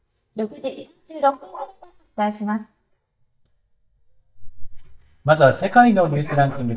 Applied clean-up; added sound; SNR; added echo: neural mask model DeepFilterNet 3.